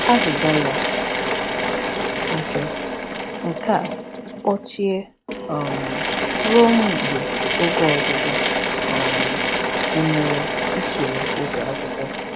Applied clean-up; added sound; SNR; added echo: none; Drill / Mechanisms; -1 dB; none.